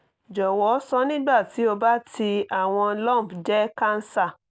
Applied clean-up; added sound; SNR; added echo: none; none; none; none.